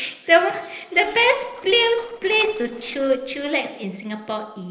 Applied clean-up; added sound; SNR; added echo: neural separator model SepFormer DNS4.